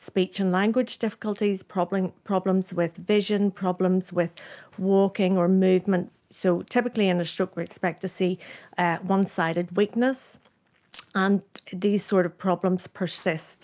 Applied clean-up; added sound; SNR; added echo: none; none; none; none.